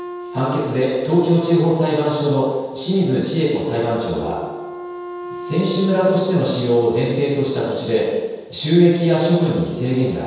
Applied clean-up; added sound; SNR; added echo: none; Wind instrument, woodwind instrument; 16 dB; reverberation time 1.2 s.